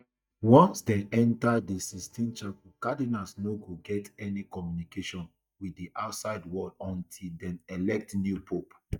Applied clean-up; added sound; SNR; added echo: neural mask model DeepFilterNet 3.